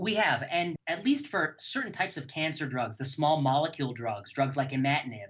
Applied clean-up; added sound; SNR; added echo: none; none; none; none.